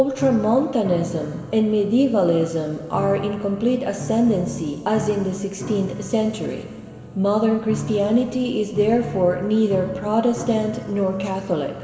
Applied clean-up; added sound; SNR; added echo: none; Piano; 13 dB; reverberation time 2.9 s.